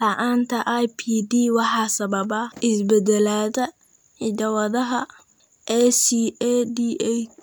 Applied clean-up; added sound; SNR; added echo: none; none; none; none.